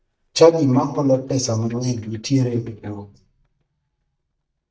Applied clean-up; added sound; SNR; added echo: neural mask model DeepFilterNet 3.